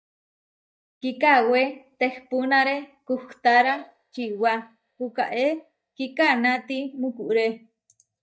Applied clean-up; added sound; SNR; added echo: neural mask model DeepFilterNet 3.